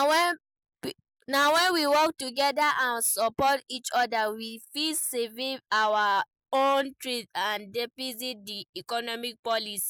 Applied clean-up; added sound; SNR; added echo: none; none; none; none.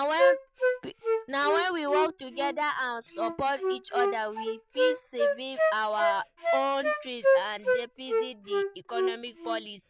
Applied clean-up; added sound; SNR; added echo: none; Wind instrument, woodwind instrument; -2 dB; none.